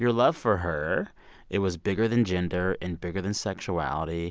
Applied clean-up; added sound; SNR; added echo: none; none; none; none.